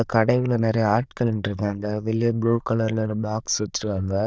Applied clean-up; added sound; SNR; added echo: neural diffusion model UNIVERSE++.